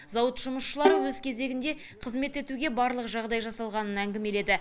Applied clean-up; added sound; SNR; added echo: none; Bowed string instrument; -1 dB; none.